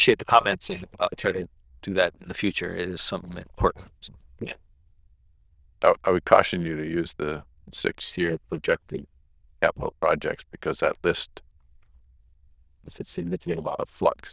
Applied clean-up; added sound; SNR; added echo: neural diffusion model UNIVERSE++.